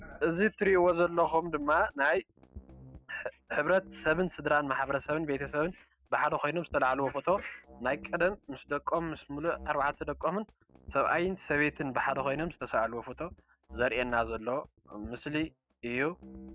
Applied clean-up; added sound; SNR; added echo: neural mask model RNNoise.